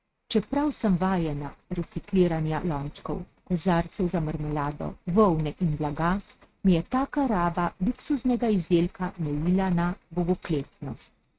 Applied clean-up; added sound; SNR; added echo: neural mask model RNNoise.